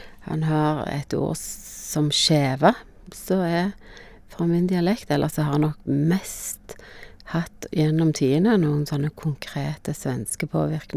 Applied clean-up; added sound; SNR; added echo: none; none; none; none.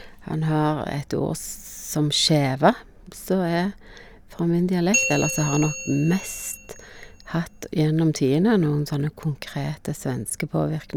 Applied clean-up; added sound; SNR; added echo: none; Bell; 7 dB; none.